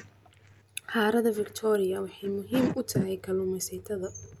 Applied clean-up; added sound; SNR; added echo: none; none; none; none.